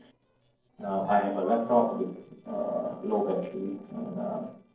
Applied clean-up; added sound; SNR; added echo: neural separator model SepFormer DNS4.